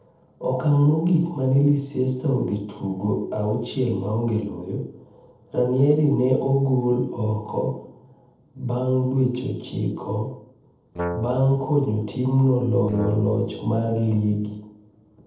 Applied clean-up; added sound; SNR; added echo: neural separator model SepFormer DNS4.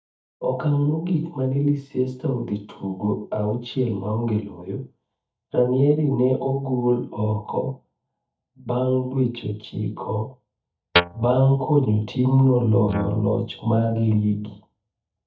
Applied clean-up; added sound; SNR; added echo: neural mask model DeepFilterNet 3.